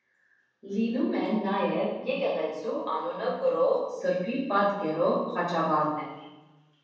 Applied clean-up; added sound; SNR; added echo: none; none; none; reverberation time 1.1 s.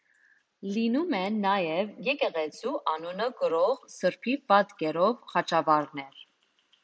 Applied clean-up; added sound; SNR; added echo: none; none; none; none.